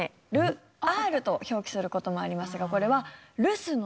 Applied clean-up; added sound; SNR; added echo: none; none; none; none.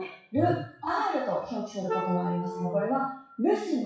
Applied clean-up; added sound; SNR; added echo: classical method WPE with log-MMSE.